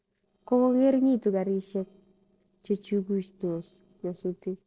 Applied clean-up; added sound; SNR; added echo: neural separator model SepFormer DNS4.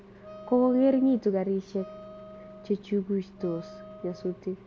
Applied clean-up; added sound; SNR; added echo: none; Wind instrument, woodwind instrument + Engine; 17 dB; none.